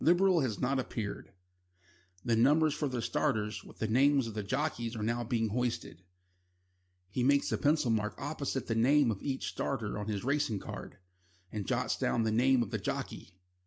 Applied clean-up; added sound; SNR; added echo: none; none; none; none.